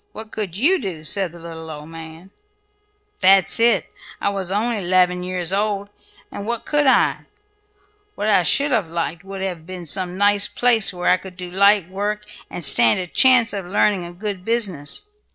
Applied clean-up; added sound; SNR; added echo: neural separator model SepFormer DNS4.